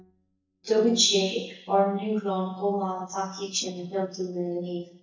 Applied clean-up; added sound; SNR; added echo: neural mask model DeepFilterNet 3.